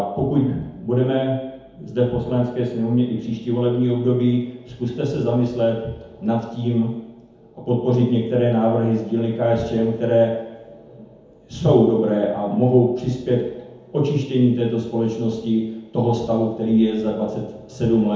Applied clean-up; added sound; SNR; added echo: none; none; none; reverberation time 1.0 s.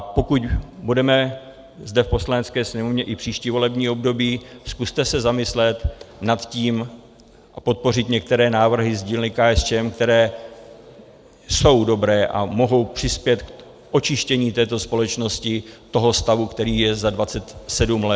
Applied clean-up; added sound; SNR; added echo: none; none; none; none.